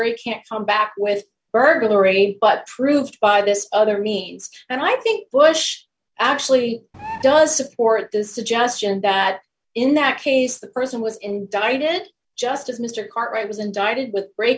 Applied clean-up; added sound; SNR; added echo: none; Bird; 12 dB; none.